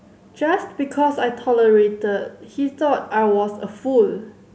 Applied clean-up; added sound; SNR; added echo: none; none; none; none.